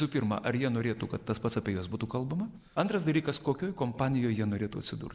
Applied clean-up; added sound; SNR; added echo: none; none; none; none.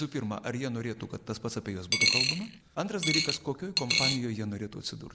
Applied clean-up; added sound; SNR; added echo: none; Coin (dropping); -4 dB; none.